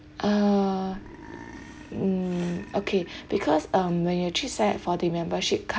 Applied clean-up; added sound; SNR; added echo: none; Burping, eructation; 20 dB; none.